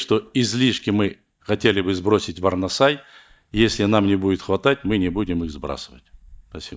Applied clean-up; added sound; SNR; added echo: neural mask model DeepFilterNet 3.